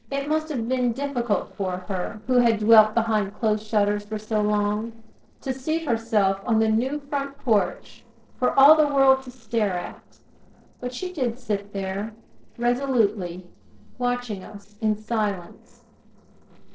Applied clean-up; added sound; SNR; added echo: neural separator model SepFormer DNS4.